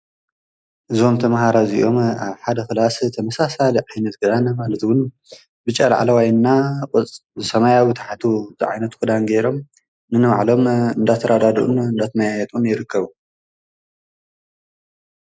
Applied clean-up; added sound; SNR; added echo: neural mask model Resemble Enhance denoiser.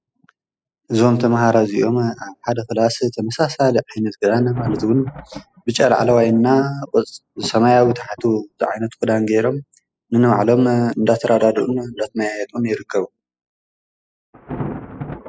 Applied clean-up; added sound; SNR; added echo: classical method spectral subtraction.